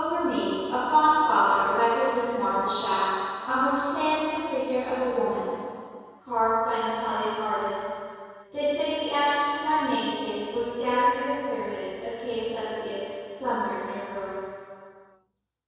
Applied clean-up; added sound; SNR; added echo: none; none; none; reverberation time 2.2 s.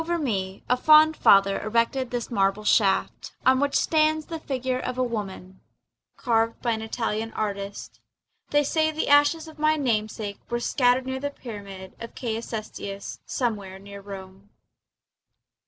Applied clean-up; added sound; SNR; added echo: none; none; none; none.